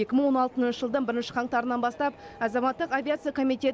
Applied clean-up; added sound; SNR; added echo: none; none; none; none.